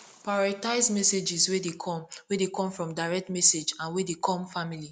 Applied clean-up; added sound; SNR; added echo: none; none; none; none.